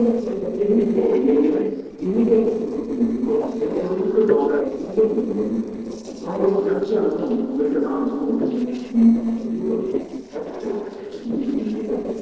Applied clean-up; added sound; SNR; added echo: neural separator model SepFormer DNS4.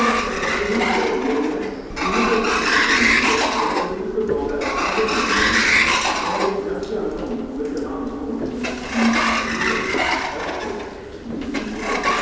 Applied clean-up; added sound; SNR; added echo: none; Sliding door; -3 dB; reverberation time 2.2 s.